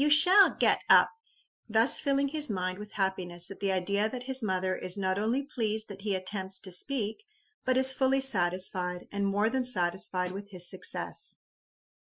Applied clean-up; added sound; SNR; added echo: classical method Wiener filter.